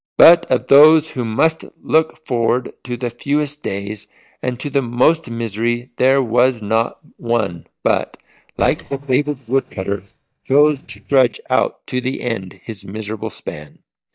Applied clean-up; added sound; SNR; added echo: neural mask model DeepFilterNet 3.